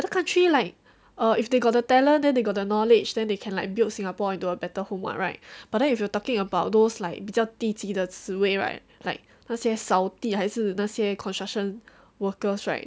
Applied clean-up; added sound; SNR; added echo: none; none; none; none.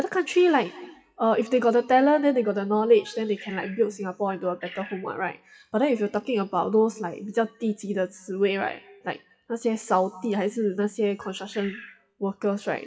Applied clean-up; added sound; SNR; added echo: classical method WPE with log-MMSE.